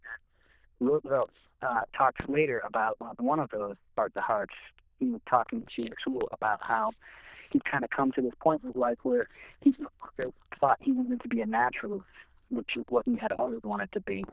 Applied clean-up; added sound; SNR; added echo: neural diffusion model UNIVERSE++.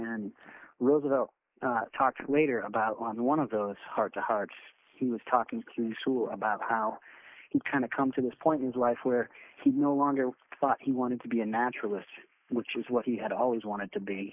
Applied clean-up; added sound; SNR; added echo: neural mask model Resemble Enhance denoiser.